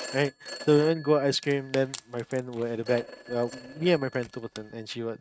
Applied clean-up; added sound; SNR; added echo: neural mask model RNNoise.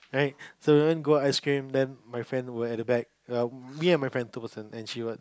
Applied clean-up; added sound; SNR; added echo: none; none; none; none.